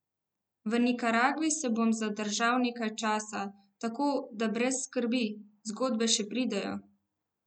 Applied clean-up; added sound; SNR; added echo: none; none; none; none.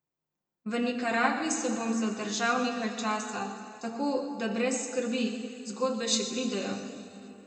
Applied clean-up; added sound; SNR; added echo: none; none; none; reverberation time 2.2 s.